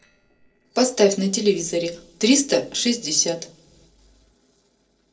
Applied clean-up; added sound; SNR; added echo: neural separator model SepFormer DNS4.